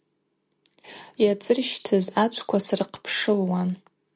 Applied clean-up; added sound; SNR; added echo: none; none; none; none.